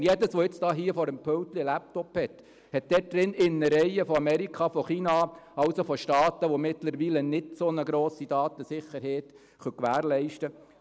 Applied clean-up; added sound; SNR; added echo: none; none; none; none.